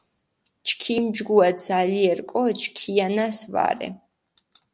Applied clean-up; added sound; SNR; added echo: none; none; none; none.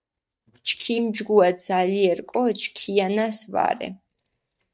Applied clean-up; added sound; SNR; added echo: neural mask model DeepFilterNet 3.